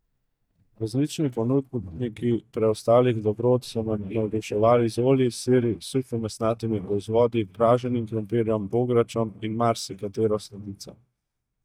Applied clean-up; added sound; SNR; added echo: neural mask model DeepFilterNet 3.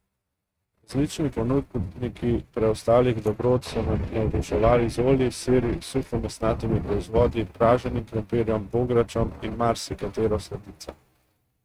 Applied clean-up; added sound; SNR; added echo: neural mask model RNNoise.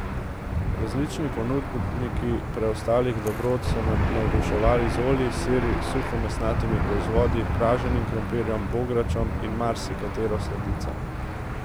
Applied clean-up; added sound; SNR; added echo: none; Engine / Aircraft; 0 dB; none.